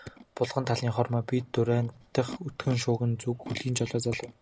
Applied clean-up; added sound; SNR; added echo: none; Animal; 18 dB; none.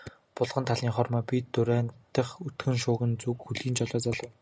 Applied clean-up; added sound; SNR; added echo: none; none; none; none.